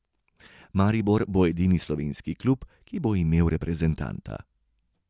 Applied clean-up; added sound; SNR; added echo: none; none; none; none.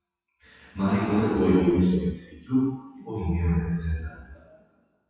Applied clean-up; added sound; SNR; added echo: classical method WPE with log-MMSE.